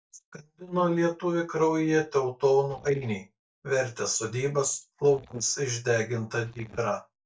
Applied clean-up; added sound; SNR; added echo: neural mask model DeepFilterNet 3.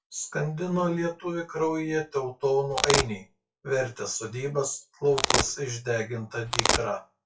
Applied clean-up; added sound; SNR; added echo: classical method WPE with log-MMSE.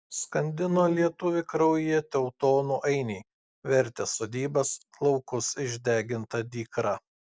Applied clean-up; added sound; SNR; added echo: none; none; none; none.